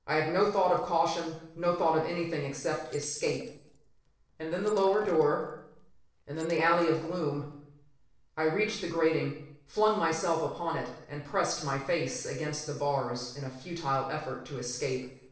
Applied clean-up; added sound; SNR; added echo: neural separator model SepFormer DNS4.